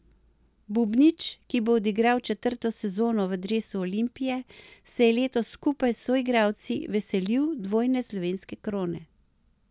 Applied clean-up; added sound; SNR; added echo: none; none; none; none.